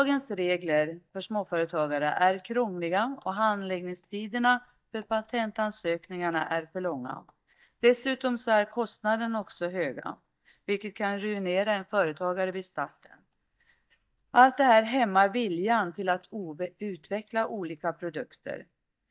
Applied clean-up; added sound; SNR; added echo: neural mask model DeepFilterNet 3.